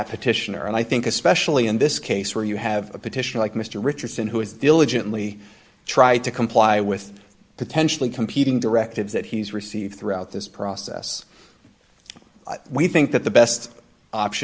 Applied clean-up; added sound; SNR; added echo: none; none; none; none.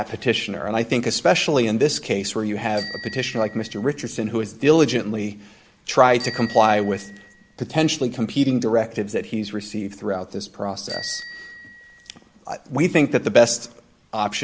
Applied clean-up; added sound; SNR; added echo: none; Bicycle bell; 18 dB; none.